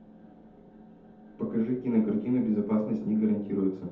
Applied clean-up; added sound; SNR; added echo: none; none; none; reverberation time 0.6 s.